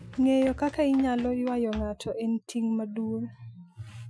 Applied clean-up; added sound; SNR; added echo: classical method Wiener filter.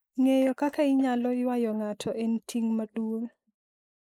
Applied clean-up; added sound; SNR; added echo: neural mask model Resemble Enhance denoiser.